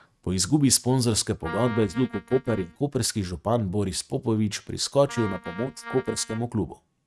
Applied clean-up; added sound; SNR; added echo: neural mask model RNNoise.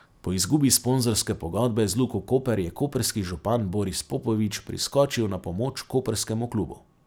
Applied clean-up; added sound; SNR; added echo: none; none; none; none.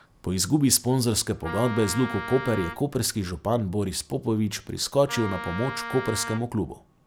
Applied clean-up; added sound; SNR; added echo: none; Wind instrument, woodwind instrument; 10 dB; none.